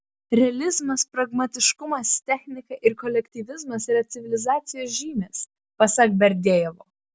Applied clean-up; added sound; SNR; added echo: none; none; none; none.